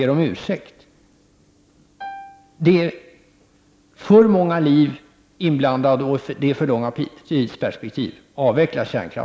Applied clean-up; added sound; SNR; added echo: none; Piano; 19 dB; none.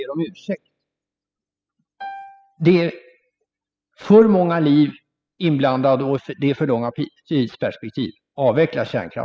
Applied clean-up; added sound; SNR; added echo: classical method spectral subtraction.